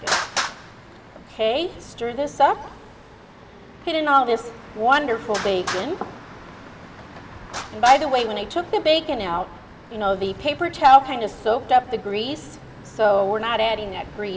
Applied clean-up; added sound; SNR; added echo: none; Traffic noise, roadway noise; 13 dB; reverberation time 2.8 s.